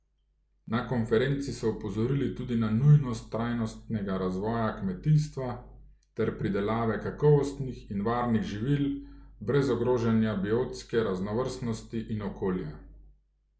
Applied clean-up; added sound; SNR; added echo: none; none; none; none.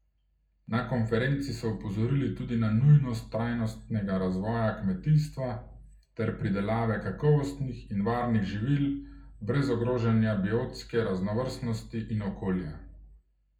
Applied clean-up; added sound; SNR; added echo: none; none; none; reverberation time 0.3 s.